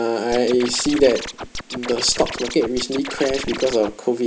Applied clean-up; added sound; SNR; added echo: none; Scratching (performance technique); 10 dB; none.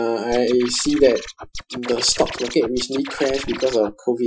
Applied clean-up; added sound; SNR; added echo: classical method Wiener filter.